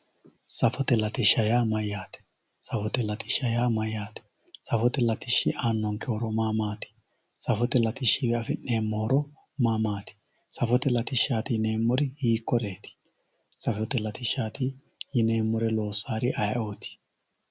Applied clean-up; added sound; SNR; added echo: none; none; none; none.